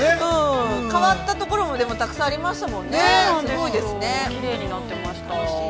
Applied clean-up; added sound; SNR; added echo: none; none; none; none.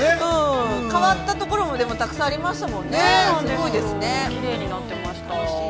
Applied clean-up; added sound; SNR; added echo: none; Bowed string instrument; 13 dB; none.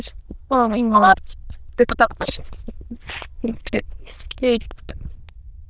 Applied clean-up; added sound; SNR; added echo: neural diffusion model UNIVERSE++.